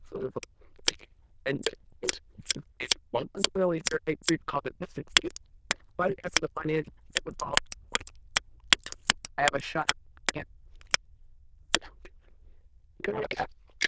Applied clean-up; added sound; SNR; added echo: neural diffusion model UNIVERSE++.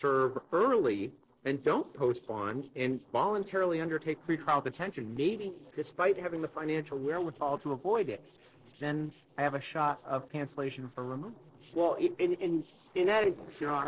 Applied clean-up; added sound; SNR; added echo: neural separator model SepFormer DNS4.